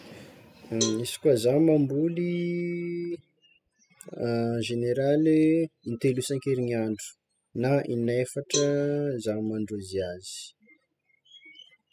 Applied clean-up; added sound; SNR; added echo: classical method spectral subtraction.